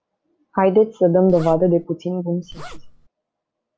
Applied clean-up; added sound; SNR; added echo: none; Zipper (clothing); 16 dB; none.